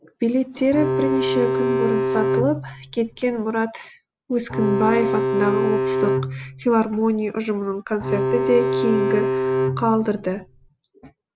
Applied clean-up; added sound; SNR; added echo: none; Bowed string instrument; 0 dB; none.